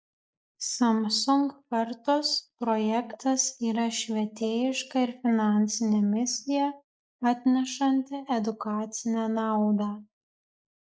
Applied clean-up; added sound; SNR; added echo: neural mask model Resemble Enhance denoiser.